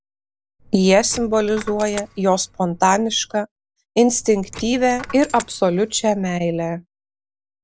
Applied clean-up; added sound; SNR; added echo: none; Coin (dropping); 18 dB; none.